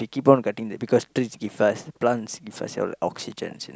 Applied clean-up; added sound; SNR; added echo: none; none; none; none.